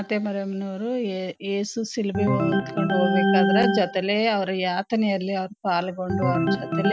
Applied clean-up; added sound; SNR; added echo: none; Organ; 1 dB; none.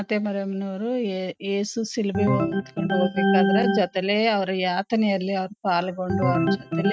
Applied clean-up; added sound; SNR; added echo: neural mask model RNNoise.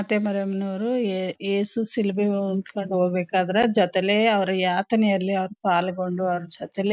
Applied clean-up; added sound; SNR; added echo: neural mask model Resemble Enhance denoiser.